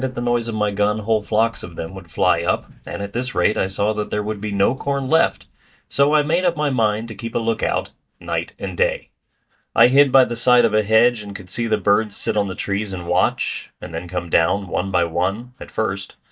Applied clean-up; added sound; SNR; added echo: neural mask model DeepFilterNet 3.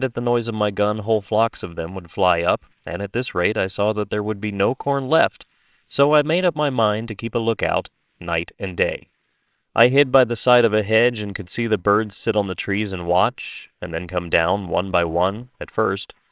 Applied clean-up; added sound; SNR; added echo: neural separator model SepFormer WHAMR!.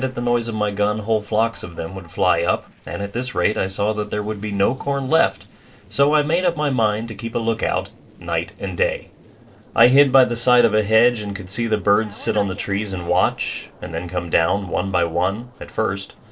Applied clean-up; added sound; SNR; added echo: neural separator model SepFormer DNS4.